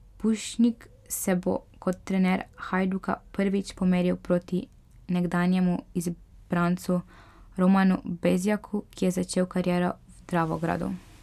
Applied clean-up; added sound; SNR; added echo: none; none; none; none.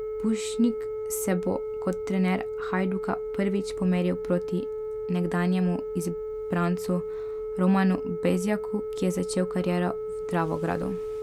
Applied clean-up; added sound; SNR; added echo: none; Telephone; 5 dB; none.